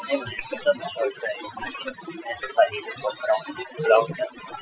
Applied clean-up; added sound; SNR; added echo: classical method Wiener filter.